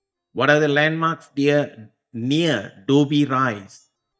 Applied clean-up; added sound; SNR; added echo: neural mask model DeepFilterNet 3.